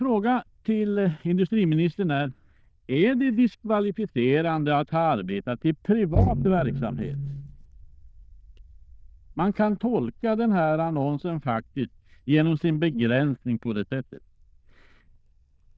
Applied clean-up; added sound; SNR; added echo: neural diffusion model UNIVERSE++.